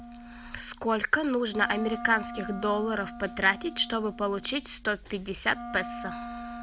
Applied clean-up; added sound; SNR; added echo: none; Wind instrument, woodwind instrument; 12 dB; none.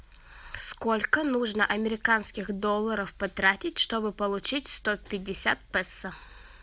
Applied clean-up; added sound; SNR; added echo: none; none; none; none.